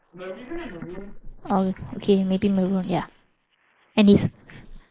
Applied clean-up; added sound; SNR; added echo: neural mask model Resemble Enhance denoiser.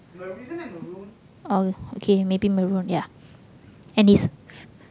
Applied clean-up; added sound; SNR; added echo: none; none; none; none.